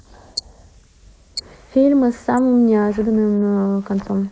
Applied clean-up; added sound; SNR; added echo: neural mask model Resemble Enhance denoiser.